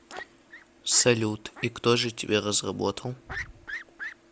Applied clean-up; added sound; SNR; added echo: none; Fowl; 15 dB; none.